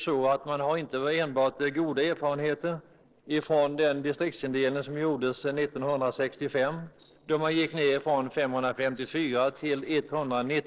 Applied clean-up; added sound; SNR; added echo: neural separator model SepFormer DNS4.